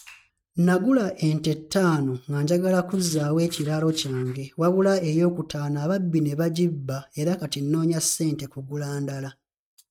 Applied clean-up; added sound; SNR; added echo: neural mask model RNNoise.